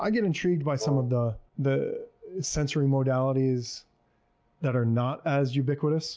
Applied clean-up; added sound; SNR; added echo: none; Wind instrument, woodwind instrument; 9 dB; none.